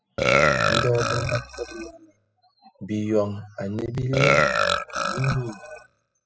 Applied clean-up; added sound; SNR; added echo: classical method spectral subtraction.